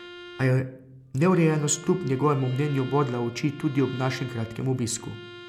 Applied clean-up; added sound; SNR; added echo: none; Bowed string instrument; 17 dB; none.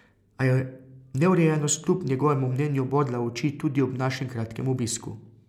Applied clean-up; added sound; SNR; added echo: none; none; none; none.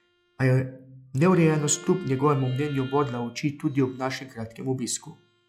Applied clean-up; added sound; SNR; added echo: classical method log-MMSE.